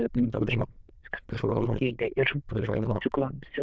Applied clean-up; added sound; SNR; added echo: neural diffusion model UNIVERSE++.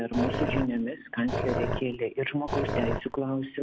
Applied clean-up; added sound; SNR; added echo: none; Growling; 2 dB; none.